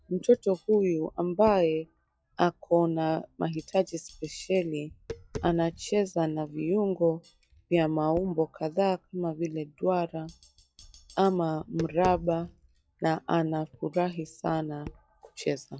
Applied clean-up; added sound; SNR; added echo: classical method log-MMSE.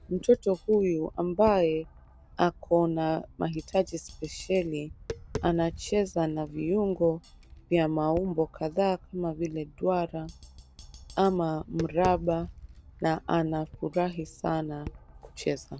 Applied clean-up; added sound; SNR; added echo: none; Tap; 16 dB; none.